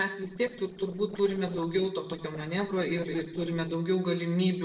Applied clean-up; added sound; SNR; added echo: neural separator model SepFormer DNS4.